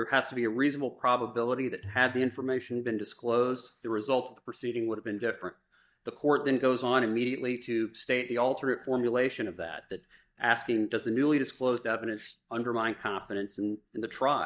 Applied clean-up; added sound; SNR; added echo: neural mask model DeepFilterNet 3.